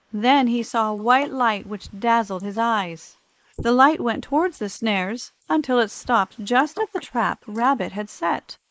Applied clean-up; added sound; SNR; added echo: neural mask model Resemble Enhance denoiser.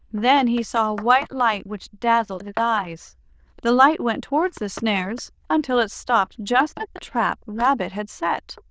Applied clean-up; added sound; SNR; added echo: neural diffusion model UNIVERSE++.